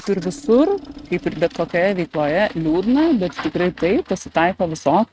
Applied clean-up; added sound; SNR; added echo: neural mask model RNNoise.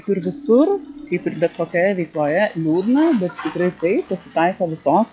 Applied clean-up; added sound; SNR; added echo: classical method log-MMSE.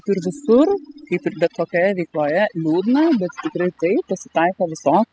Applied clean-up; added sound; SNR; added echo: classical method spectral subtraction.